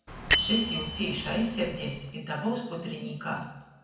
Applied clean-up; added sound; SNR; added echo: none; Bell; 0 dB; reverberation time 0.9 s.